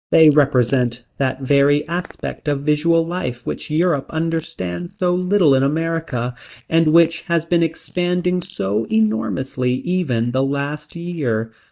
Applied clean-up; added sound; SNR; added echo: neural mask model DeepFilterNet 3.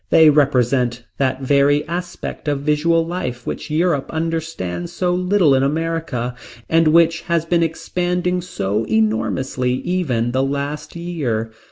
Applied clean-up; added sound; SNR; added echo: none; none; none; none.